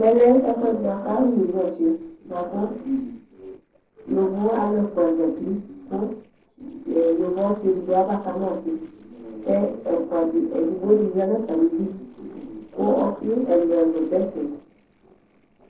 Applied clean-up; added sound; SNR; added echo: neural separator model SepFormer DNS4.